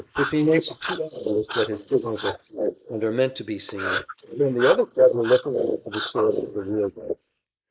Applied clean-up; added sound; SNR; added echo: neural mask model Resemble Enhance denoiser.